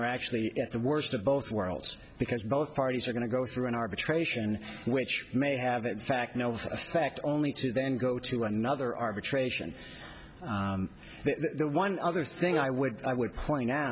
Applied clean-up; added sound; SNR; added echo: none; Wind instrument, woodwind instrument; 7 dB; none.